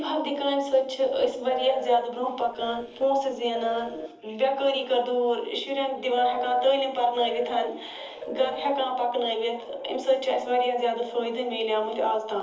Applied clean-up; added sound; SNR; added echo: neural separator model SepFormer DNS4.